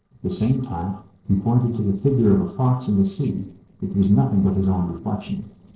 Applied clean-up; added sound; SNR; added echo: neural separator model SepFormer DNS4.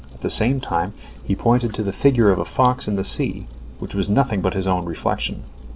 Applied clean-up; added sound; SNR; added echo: none; none; none; none.